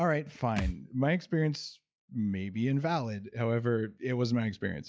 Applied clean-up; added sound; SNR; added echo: classical method log-MMSE.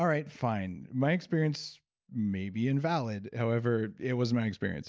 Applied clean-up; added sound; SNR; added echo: none; none; none; none.